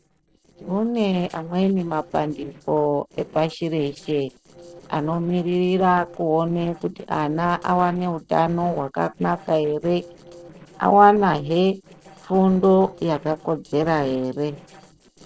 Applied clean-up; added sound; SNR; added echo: neural separator model SepFormer DNS4.